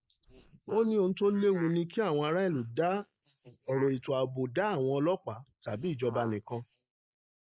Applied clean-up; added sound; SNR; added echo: neural mask model Resemble Enhance denoiser.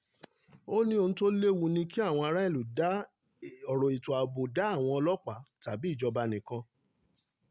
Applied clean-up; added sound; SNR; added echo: none; none; none; none.